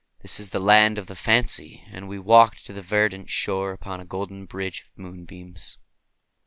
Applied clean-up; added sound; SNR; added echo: none; none; none; none.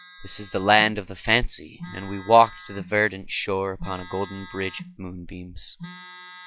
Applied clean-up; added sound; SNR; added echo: classical method log-MMSE.